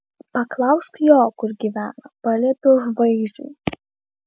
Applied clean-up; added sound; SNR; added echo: none; none; none; none.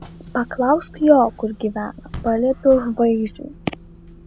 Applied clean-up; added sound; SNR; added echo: none; Bus / Engine; 19 dB; none.